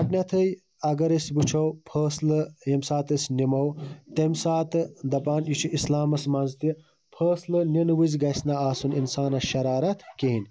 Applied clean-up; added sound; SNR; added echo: none; none; none; none.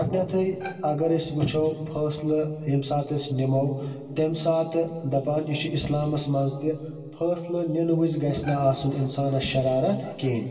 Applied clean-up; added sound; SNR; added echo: none; Bowed string instrument; 18 dB; reverberation time 2.3 s.